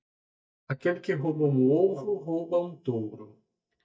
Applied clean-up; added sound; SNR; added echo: neural mask model DeepFilterNet 3.